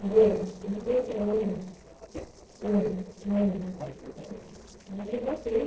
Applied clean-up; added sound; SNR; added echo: neural separator model SepFormer DNS4.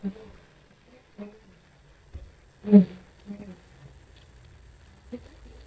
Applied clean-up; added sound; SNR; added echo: neural mask model DeepFilterNet 3.